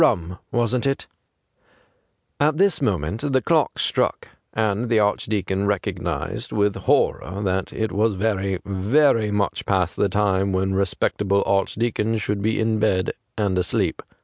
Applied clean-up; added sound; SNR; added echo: none; none; none; none.